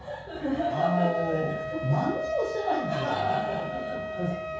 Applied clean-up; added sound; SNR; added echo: none; Wind instrument, woodwind instrument; 6 dB; reverberation time 0.6 s.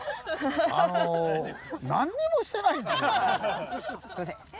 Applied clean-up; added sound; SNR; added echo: none; none; none; none.